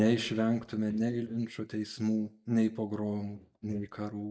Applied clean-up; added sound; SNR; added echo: neural mask model DeepFilterNet 3.